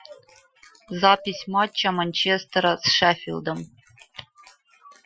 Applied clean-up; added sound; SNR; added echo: classical method Wiener filter.